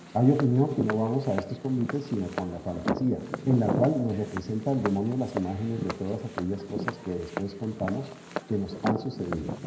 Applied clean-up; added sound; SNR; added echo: none; Walk, footsteps; 7 dB; reverberation time 0.9 s.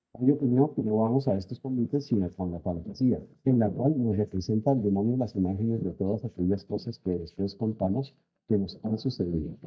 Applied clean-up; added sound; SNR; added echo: neural mask model DeepFilterNet 3.